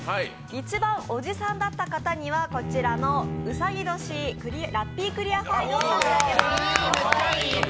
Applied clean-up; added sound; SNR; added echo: none; Bowed string instrument; 12 dB; none.